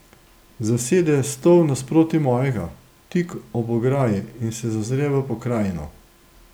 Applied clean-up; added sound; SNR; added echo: none; none; none; none.